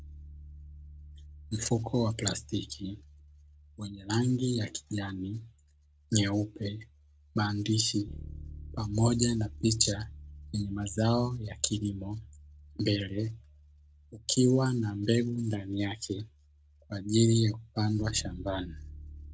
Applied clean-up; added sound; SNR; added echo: none; Bass guitar; 17 dB; none.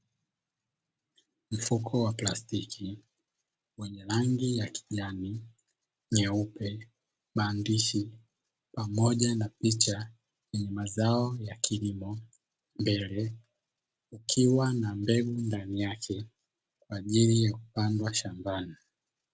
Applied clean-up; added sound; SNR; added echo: none; none; none; none.